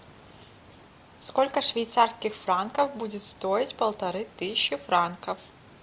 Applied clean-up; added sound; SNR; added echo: none; none; none; none.